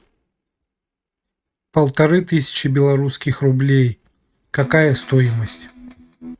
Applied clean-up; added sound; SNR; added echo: neural mask model RNNoise.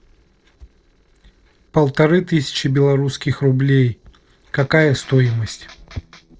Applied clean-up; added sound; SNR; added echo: neural separator model SepFormer DNS4.